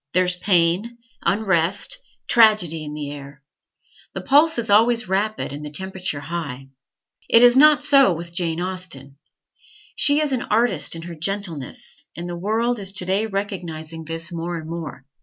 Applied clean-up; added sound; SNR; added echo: none; none; none; none.